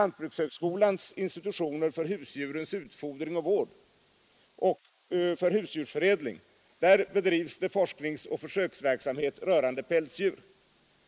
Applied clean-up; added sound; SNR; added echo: neural mask model Resemble Enhance denoiser.